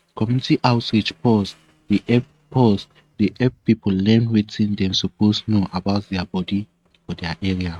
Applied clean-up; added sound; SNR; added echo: neural mask model RNNoise.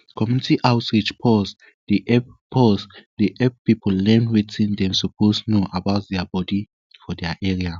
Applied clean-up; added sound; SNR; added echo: none; none; none; none.